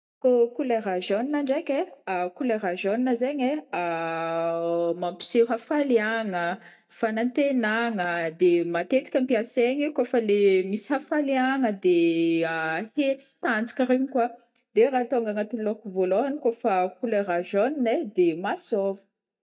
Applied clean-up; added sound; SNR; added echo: neural mask model DeepFilterNet 3.